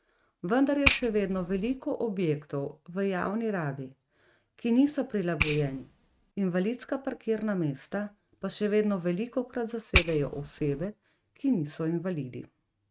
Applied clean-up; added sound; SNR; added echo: neural mask model RNNoise.